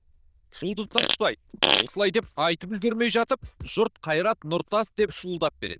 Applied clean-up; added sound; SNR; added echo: neural diffusion model UNIVERSE++.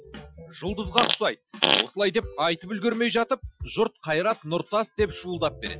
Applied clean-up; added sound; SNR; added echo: classical method Wiener filter.